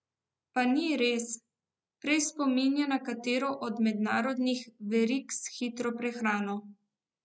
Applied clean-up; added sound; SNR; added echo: none; none; none; none.